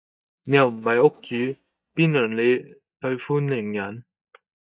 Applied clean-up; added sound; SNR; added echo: neural mask model DeepFilterNet 3.